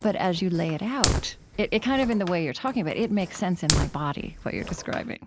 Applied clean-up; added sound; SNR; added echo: none; Fire; 5 dB; none.